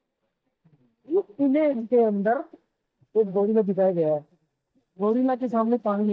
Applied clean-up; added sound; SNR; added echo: neural mask model DeepFilterNet 3.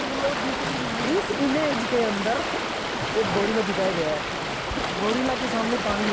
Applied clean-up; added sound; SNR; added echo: none; Stream; 0 dB; none.